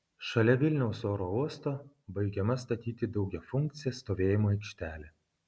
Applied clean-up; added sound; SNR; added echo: none; none; none; none.